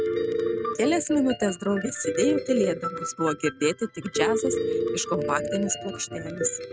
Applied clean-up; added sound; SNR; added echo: neural mask model RNNoise.